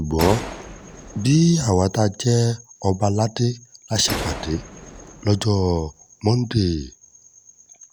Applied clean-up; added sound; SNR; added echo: none; Gunshot, gunfire; 13 dB; none.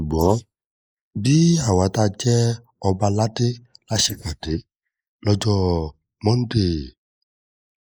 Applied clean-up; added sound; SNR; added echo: neural mask model Resemble Enhance denoiser.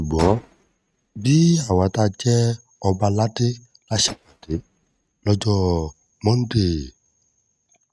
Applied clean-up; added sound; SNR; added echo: neural mask model RNNoise.